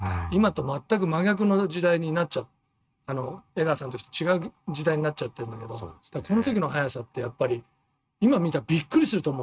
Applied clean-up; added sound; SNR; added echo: neural mask model RNNoise.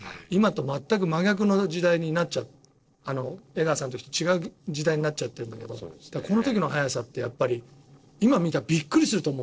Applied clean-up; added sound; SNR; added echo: neural separator model SepFormer DNS4.